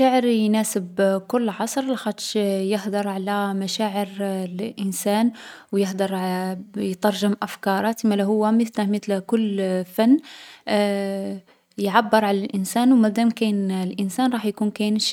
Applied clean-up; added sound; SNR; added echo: none; none; none; none.